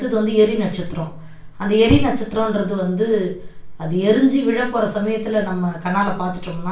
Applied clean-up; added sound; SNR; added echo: none; none; none; reverberation time 0.3 s.